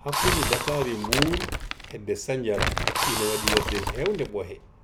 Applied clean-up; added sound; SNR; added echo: none; Crumpling, crinkling + Drill; -2 dB; none.